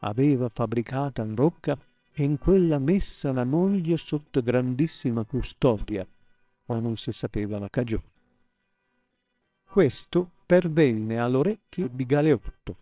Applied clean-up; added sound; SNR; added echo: neural separator model SepFormer WHAMR!.